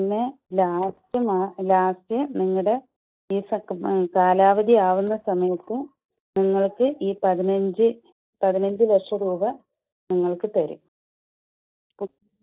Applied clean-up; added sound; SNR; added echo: neural mask model DeepFilterNet 3.